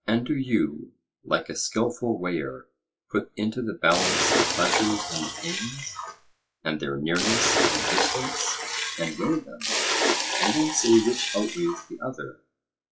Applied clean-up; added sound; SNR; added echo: classical method WPE with log-MMSE.